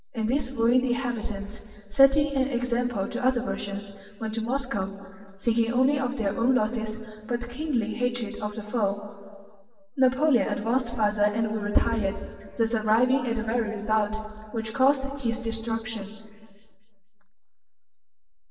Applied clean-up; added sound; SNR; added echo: none; none; none; reverberation time 2.0 s.